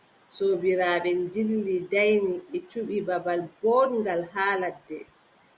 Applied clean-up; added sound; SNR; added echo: none; none; none; none.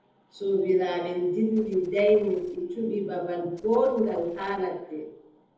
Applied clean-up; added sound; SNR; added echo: neural separator model SepFormer DNS4.